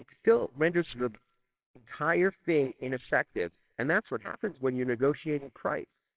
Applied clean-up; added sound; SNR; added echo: neural separator model SepFormer WHAMR!.